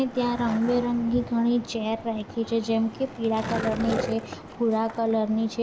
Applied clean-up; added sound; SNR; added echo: none; Skateboard; 11 dB; none.